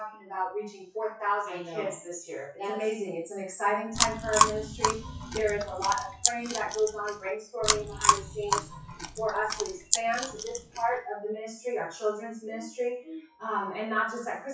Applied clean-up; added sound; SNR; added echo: classical method WPE with log-MMSE.